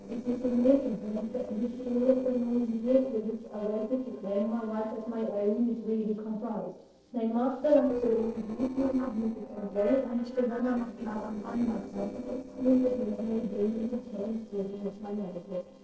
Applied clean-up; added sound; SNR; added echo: neural separator model SepFormer DNS4.